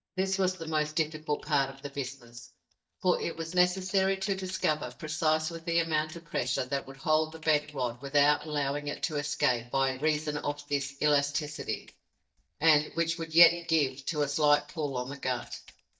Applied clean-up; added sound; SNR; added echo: neural mask model DeepFilterNet 3.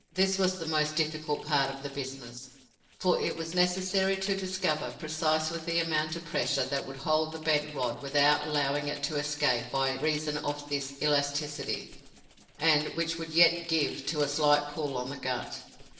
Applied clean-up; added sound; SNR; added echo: neural separator model SepFormer DNS4.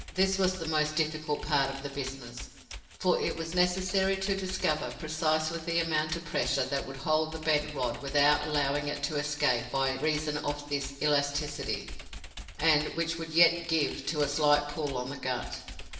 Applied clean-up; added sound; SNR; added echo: none; Computer keyboard; 14 dB; reverberation time 1.1 s.